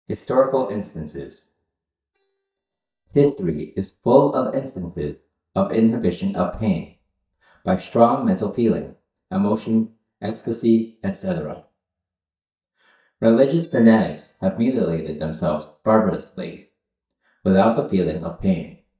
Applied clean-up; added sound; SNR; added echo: neural mask model DeepFilterNet 3.